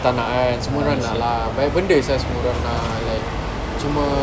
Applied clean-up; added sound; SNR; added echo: none; none; none; none.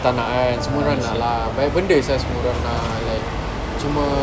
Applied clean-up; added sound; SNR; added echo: none; Piano; 19 dB; none.